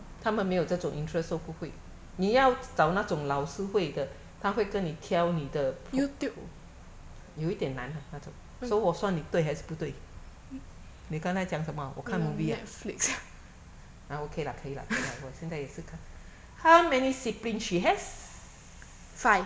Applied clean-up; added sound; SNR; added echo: none; none; none; none.